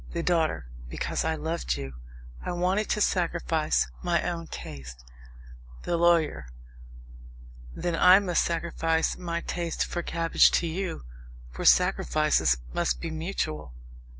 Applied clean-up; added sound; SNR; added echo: none; none; none; none.